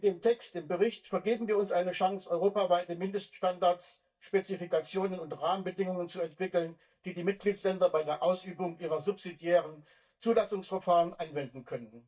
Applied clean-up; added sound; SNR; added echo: neural mask model DeepFilterNet 3.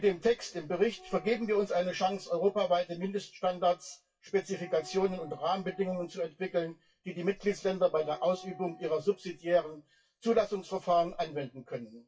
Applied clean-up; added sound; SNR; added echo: classical method WPE with log-MMSE.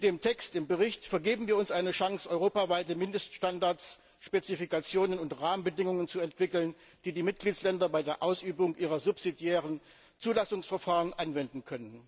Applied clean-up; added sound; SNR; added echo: none; none; none; none.